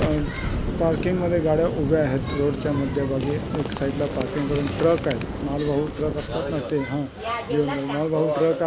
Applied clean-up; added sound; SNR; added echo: none; Boom; 6 dB; none.